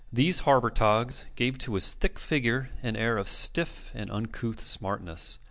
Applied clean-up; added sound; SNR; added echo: none; none; none; none.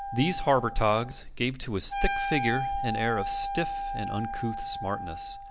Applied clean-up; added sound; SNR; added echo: none; Wind instrument, woodwind instrument; 6 dB; none.